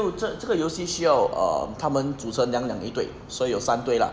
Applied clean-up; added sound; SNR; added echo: none; none; none; none.